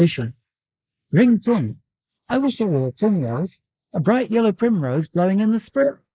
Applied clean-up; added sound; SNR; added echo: neural mask model Resemble Enhance denoiser.